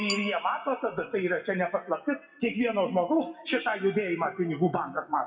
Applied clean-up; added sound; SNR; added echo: classical method WPE with log-MMSE.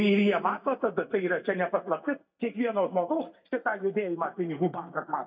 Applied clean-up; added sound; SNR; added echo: neural mask model DeepFilterNet 3.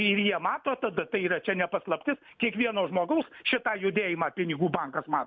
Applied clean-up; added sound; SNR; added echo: none; none; none; none.